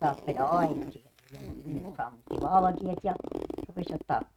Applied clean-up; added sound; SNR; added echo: neural mask model RNNoise.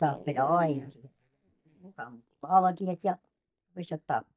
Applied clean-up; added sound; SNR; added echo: neural mask model DeepFilterNet 3.